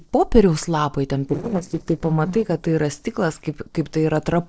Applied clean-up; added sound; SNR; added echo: neural separator model SepFormer DNS4.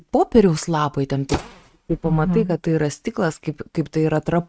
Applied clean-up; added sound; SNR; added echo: neural mask model RNNoise.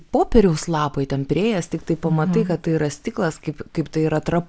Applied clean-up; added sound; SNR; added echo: none; none; none; none.